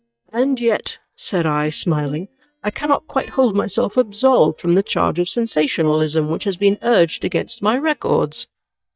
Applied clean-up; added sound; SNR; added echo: neural mask model DeepFilterNet 3.